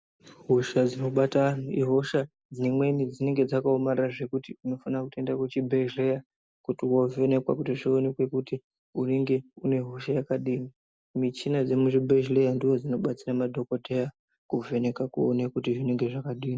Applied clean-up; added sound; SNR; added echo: none; none; none; none.